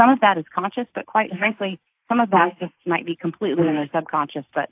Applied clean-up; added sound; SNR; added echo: neural mask model Resemble Enhance denoiser.